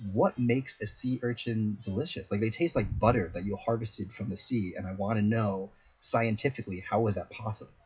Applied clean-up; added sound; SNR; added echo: classical method WPE with log-MMSE.